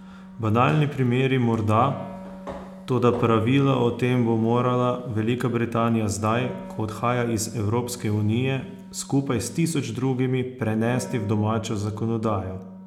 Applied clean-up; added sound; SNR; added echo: none; Wind instrument, woodwind instrument; 18 dB; none.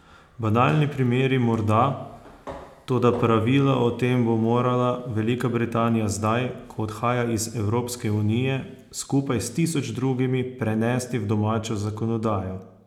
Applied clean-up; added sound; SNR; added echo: none; none; none; none.